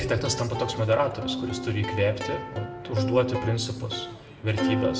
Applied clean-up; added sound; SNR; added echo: none; Plucked string instrument; 5 dB; reverberation time 0.8 s.